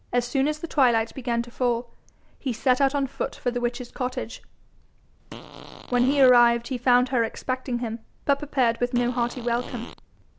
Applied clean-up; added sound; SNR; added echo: none; Fart; 14 dB; none.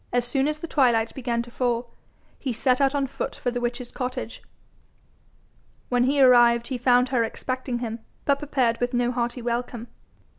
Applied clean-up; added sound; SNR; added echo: none; none; none; none.